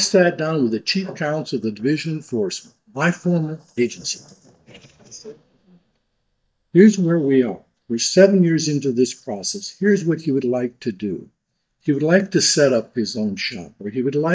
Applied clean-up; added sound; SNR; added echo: neural mask model DeepFilterNet 3.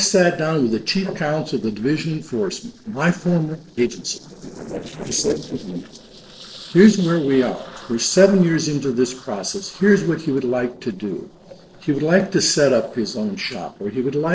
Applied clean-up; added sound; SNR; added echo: neural separator model SepFormer DNS4.